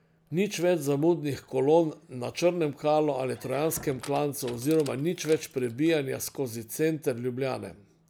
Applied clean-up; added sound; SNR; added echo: none; Squeak; 20 dB; none.